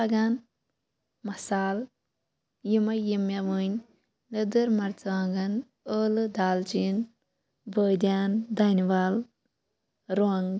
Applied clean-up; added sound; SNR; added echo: none; none; none; none.